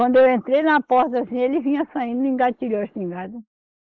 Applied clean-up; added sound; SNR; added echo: neural mask model Resemble Enhance denoiser.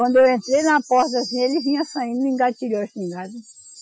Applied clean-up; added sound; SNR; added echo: classical method Wiener filter.